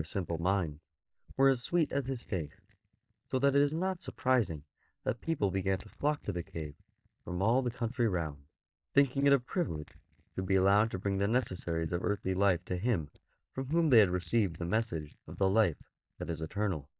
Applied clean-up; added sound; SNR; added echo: neural mask model DeepFilterNet 3.